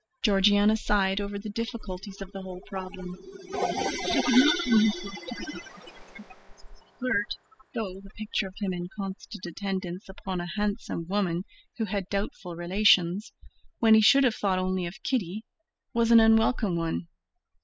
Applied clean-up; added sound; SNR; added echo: classical method spectral subtraction.